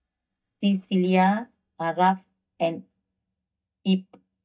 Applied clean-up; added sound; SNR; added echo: neural mask model DeepFilterNet 3.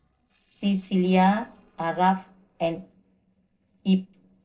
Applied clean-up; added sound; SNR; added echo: neural separator model SepFormer DNS4.